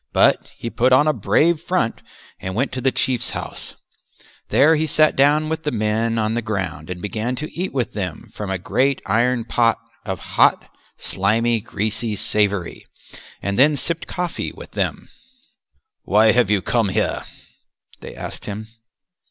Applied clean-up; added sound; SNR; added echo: none; none; none; none.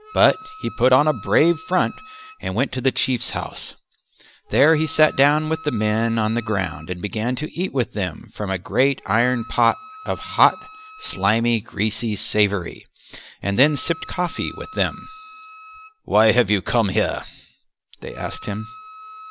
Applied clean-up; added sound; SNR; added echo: none; Wind instrument, woodwind instrument; 20 dB; none.